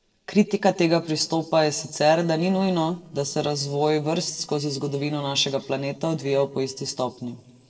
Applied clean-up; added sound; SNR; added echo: neural separator model SepFormer DNS4.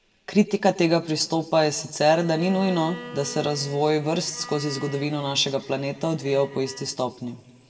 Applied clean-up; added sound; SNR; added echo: none; Bowed string instrument; 20 dB; reverberation time 1.0 s.